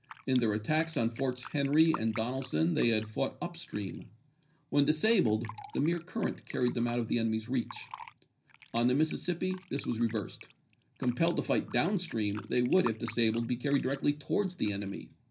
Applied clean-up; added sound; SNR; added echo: none; Fill (with liquid); 19 dB; reverberation time 0.4 s.